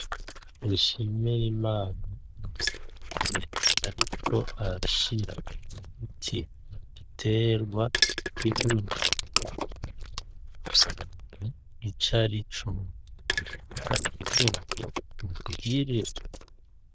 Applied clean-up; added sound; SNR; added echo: neural diffusion model UNIVERSE++.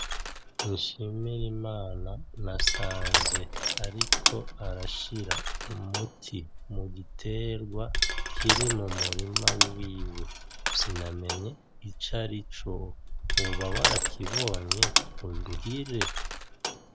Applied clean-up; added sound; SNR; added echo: none; Crushing; -5 dB; none.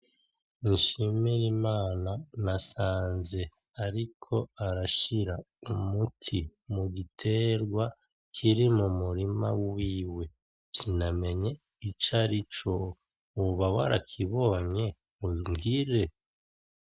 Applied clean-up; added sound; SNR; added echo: none; none; none; none.